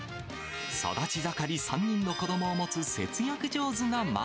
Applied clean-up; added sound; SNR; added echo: none; none; none; none.